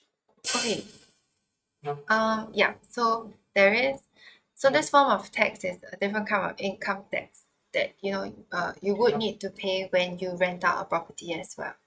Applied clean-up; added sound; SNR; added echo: neural mask model RNNoise.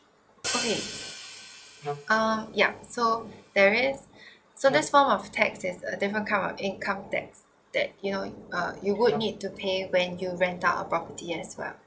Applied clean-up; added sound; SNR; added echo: none; Hi-hat + Wind instrument, woodwind instrument; 9 dB; none.